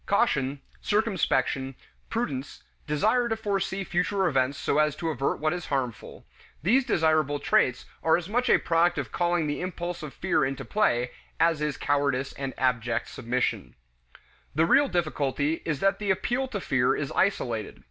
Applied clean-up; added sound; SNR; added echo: none; none; none; none.